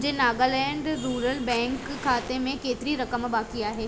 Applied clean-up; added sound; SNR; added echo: none; Fire; 16 dB; none.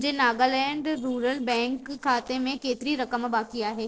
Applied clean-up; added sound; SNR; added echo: neural separator model SepFormer DNS4.